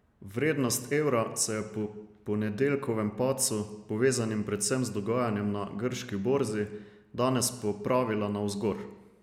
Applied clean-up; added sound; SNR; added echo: none; none; none; none.